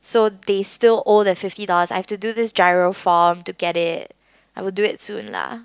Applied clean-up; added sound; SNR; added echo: none; none; none; none.